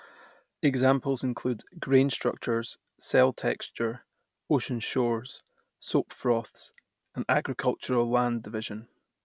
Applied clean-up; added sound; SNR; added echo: none; none; none; none.